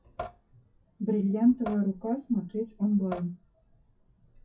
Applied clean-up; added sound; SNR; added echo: classical method WPE with log-MMSE.